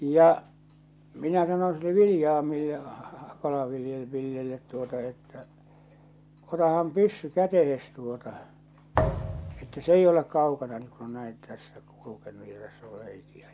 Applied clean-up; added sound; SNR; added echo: none; Thump, thud; 3 dB; none.